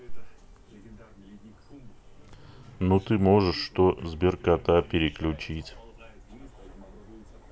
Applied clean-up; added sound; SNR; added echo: none; none; none; none.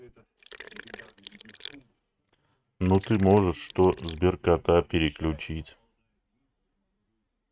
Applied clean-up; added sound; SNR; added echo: neural mask model RNNoise.